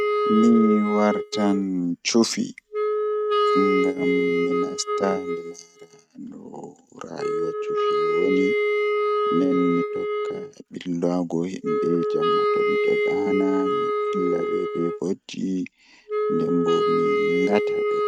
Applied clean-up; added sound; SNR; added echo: neural mask model RNNoise.